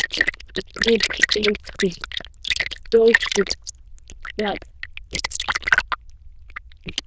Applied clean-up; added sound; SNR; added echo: neural diffusion model UNIVERSE++.